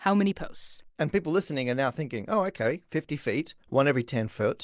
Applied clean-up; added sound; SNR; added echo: none; none; none; none.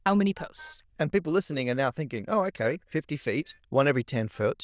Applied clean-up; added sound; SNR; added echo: neural diffusion model UNIVERSE++.